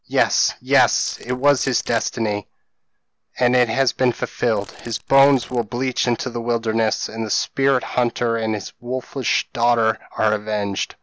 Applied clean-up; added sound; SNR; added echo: neural separator model SepFormer DNS4.